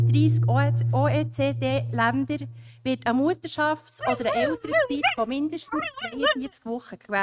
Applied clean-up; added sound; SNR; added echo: neural mask model RNNoise.